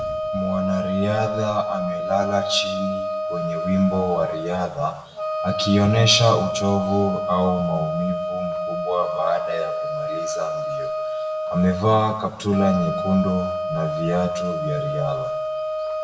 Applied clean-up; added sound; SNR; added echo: none; Wind instrument, woodwind instrument; 3 dB; reverberation time 0.7 s.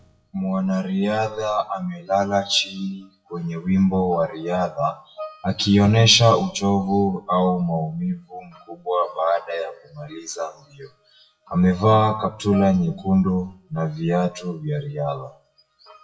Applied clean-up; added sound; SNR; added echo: classical method WPE with log-MMSE.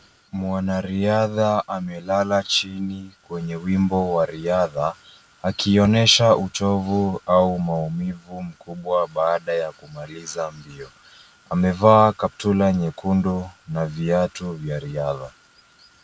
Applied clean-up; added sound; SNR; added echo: none; none; none; none.